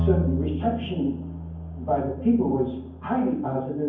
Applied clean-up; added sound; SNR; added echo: none; Bowed string instrument; 5 dB; reverberation time 0.9 s.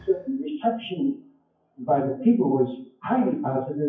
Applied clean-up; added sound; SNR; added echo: classical method WPE with log-MMSE.